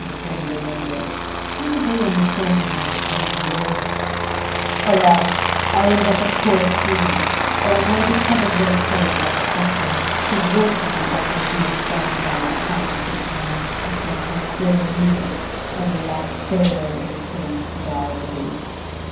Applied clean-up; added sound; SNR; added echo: none; Aircraft; 0 dB; reverberation time 0.9 s.